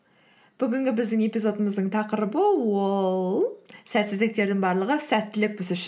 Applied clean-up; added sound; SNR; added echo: none; none; none; none.